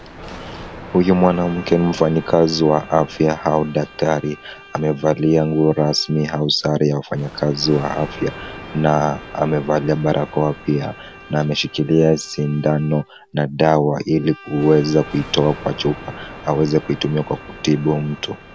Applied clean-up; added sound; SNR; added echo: none; Bowed string instrument + Thunder; 18 dB; none.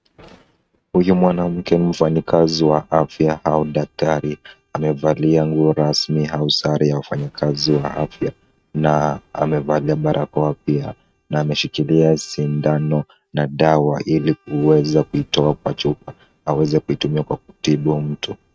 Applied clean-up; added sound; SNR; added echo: neural mask model RNNoise.